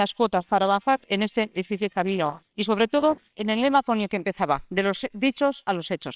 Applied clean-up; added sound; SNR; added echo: neural separator model SepFormer WHAMR!.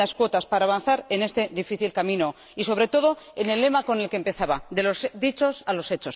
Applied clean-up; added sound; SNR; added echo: none; none; none; none.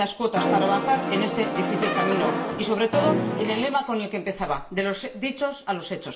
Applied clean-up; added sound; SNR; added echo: none; Brass instrument; 0 dB; reverberation time 0.5 s.